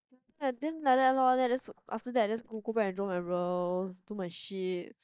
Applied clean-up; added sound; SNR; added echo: neural mask model DeepFilterNet 3.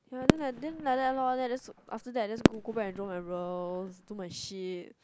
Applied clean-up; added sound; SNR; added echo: none; Fireworks; -2 dB; none.